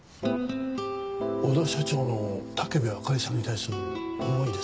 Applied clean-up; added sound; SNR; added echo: none; none; none; none.